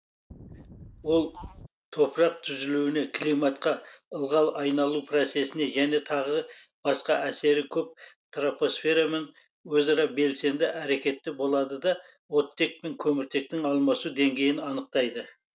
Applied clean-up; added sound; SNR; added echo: none; Wind; 18 dB; none.